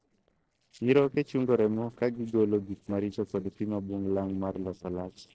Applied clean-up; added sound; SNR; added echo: neural separator model SepFormer DNS4.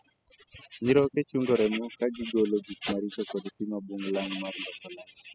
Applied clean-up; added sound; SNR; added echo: classical method spectral subtraction.